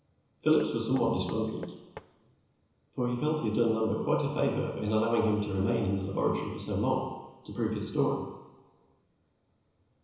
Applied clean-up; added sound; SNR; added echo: none; Knock; 20 dB; reverberation time 1.0 s.